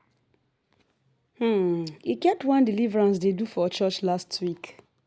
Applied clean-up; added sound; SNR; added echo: none; none; none; none.